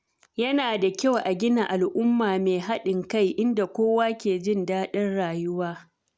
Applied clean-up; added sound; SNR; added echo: none; none; none; none.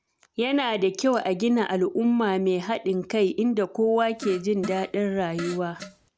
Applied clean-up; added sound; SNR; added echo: none; Fart; 15 dB; none.